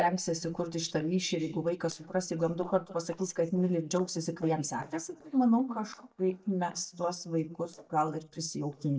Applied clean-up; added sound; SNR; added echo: neural mask model DeepFilterNet 3.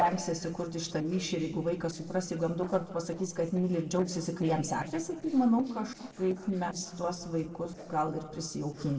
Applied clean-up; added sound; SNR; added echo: neural separator model SepFormer DNS4.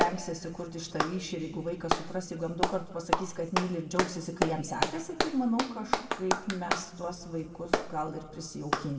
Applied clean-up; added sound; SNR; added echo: none; Clapping; 0 dB; reverberation time 1.5 s.